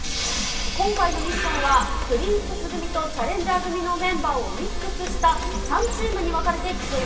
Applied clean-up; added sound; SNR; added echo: none; Printer; 4 dB; reverberation time 2.1 s.